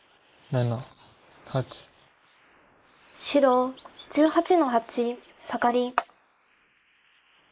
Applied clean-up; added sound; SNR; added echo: neural mask model Resemble Enhance denoiser.